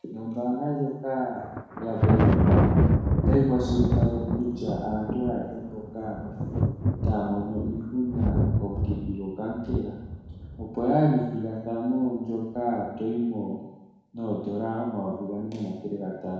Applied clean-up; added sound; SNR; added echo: none; Thunder; -1 dB; reverberation time 1.1 s.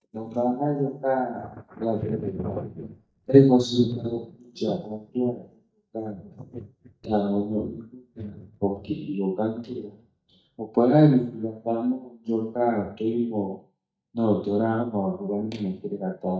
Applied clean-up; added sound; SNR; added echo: neural mask model DeepFilterNet 3.